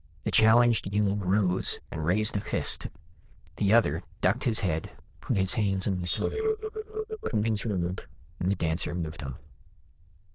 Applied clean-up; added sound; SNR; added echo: neural diffusion model UNIVERSE++.